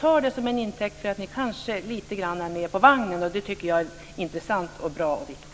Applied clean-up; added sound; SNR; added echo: none; none; none; none.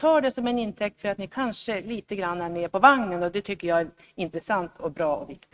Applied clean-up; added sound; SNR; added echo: neural mask model RNNoise.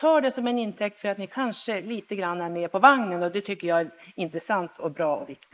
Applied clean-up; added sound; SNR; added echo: neural mask model Resemble Enhance denoiser.